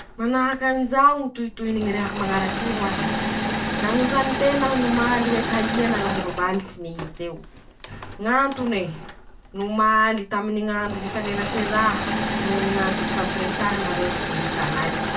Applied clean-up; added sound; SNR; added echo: none; Engine / Mechanisms; 4 dB; reverberation time 0.2 s.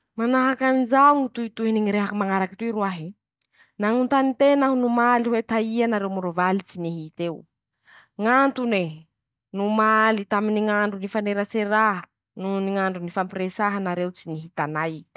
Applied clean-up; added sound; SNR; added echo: none; none; none; none.